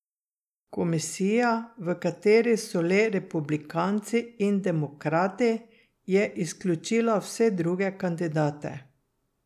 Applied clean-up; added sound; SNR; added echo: none; none; none; none.